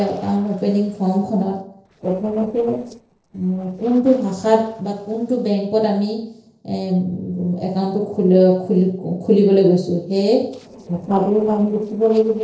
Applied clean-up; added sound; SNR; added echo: neural separator model SepFormer DNS4.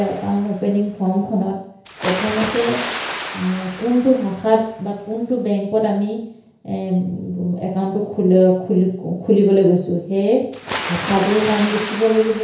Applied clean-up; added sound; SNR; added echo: none; Water; 11 dB; reverberation time 0.5 s.